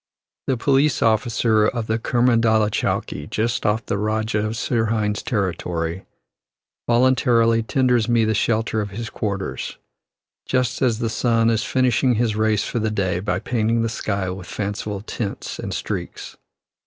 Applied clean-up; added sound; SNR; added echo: none; none; none; none.